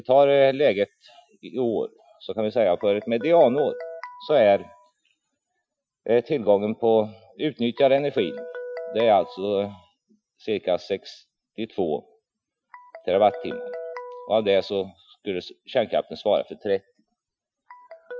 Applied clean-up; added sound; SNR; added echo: classical method Wiener filter.